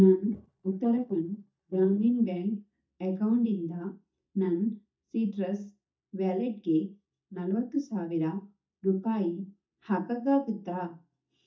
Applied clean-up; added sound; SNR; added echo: neural mask model DeepFilterNet 3.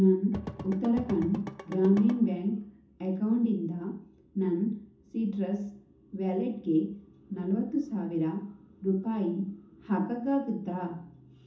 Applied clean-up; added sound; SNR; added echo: none; Drum / Drum kit; 10 dB; reverberation time 0.6 s.